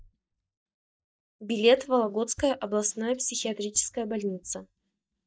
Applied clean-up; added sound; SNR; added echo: neural mask model DeepFilterNet 3.